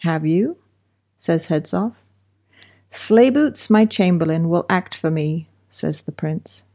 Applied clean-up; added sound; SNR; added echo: none; none; none; none.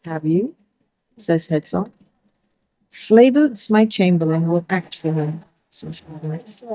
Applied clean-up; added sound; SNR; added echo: neural mask model DeepFilterNet 3.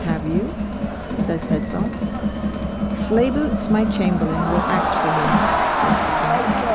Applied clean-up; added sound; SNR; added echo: none; Crowd; -4 dB; none.